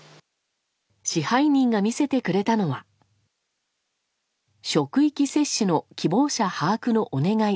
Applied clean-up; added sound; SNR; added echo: none; none; none; none.